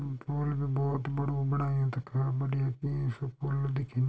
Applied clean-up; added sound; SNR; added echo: none; none; none; reverberation time 0.2 s.